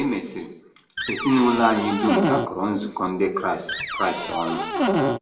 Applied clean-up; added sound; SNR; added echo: none; Cupboard open or close; 0 dB; reverberation time 0.7 s.